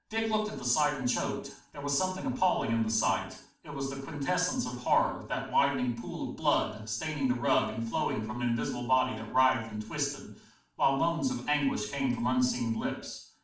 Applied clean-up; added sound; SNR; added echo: none; none; none; reverberation time 0.5 s.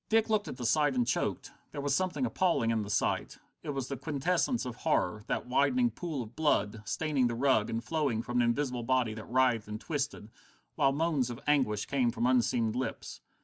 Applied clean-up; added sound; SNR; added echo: none; none; none; none.